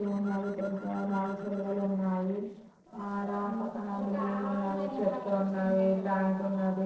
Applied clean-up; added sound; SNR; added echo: neural separator model SepFormer DNS4.